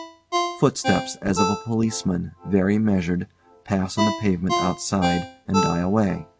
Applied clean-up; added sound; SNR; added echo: none; Ringtone; 6 dB; none.